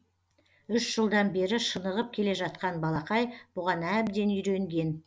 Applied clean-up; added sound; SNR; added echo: none; none; none; none.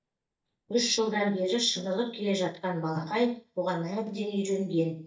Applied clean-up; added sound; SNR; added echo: neural mask model DeepFilterNet 3.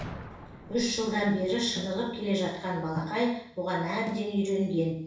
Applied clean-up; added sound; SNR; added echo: none; Boom; 18 dB; reverberation time 0.7 s.